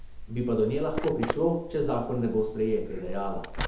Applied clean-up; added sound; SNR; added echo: none; Liquid; 5 dB; reverberation time 2.0 s.